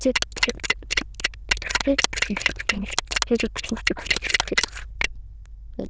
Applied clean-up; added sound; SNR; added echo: neural diffusion model UNIVERSE++.